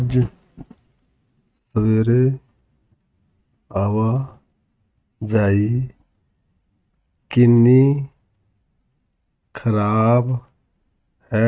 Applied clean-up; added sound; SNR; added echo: neural mask model RNNoise.